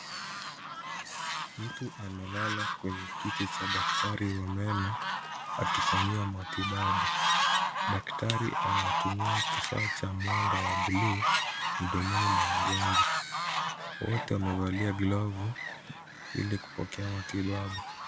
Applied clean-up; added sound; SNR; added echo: none; Fowl; -2 dB; none.